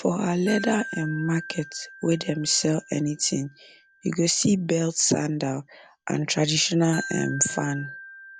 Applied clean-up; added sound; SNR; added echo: none; Wind chime; 15 dB; none.